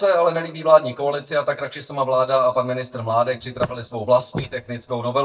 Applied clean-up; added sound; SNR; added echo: neural mask model DeepFilterNet 3.